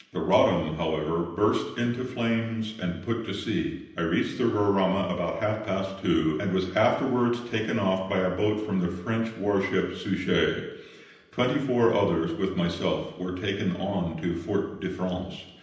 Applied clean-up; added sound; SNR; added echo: none; none; none; reverberation time 0.9 s.